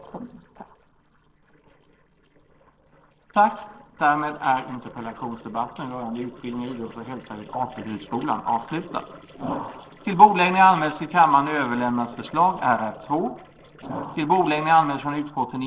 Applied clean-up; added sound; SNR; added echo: neural separator model SepFormer DNS4.